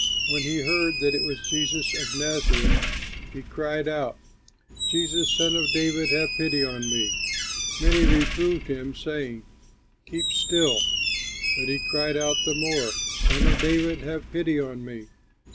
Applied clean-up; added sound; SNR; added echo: none; Squeak; -2 dB; none.